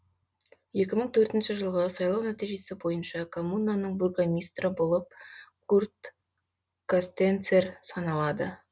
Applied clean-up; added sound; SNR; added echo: none; none; none; none.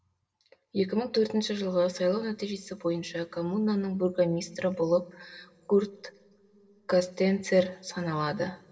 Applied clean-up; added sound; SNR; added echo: none; none; none; reverberation time 2.3 s.